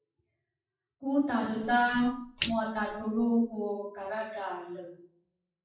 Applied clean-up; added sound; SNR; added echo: classical method WPE with log-MMSE.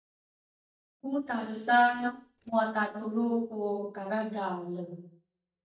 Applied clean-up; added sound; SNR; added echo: neural mask model DeepFilterNet 3.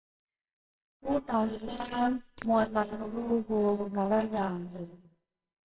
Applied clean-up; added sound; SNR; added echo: neural separator model SepFormer WHAMR!.